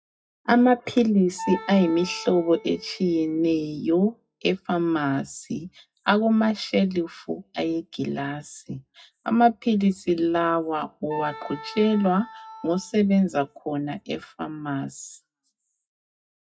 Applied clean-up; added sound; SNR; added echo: classical method WPE with log-MMSE.